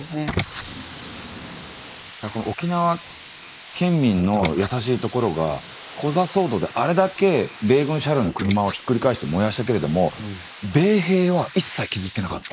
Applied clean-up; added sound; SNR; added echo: neural mask model Resemble Enhance denoiser.